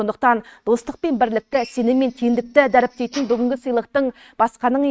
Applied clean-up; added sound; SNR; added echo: neural mask model RNNoise.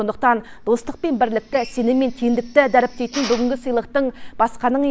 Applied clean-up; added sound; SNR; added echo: none; Drill; 19 dB; none.